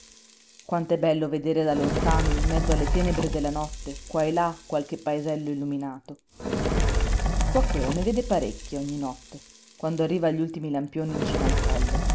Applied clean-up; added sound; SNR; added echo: none; Fire; 0 dB; none.